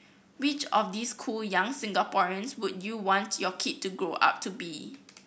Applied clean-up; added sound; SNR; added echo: none; none; none; none.